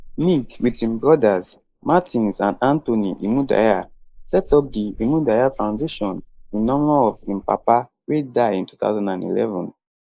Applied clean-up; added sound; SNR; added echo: neural mask model Resemble Enhance denoiser.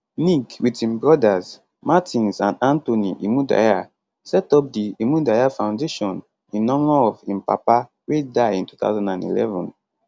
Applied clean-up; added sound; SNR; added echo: none; none; none; none.